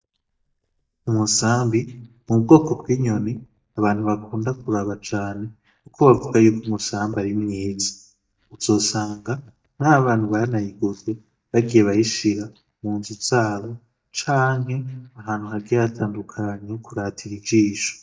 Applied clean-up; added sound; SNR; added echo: neural mask model DeepFilterNet 3.